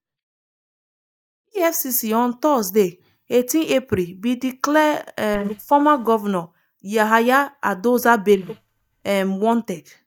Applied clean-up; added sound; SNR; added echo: neural mask model DeepFilterNet 3.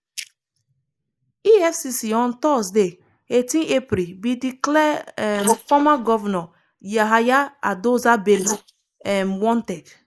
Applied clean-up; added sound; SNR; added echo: neural mask model Resemble Enhance denoiser.